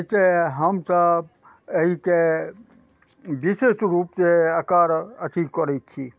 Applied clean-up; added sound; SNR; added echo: none; none; none; none.